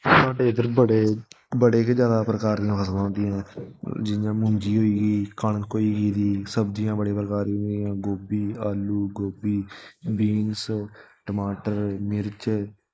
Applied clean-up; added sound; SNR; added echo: neural mask model Resemble Enhance denoiser.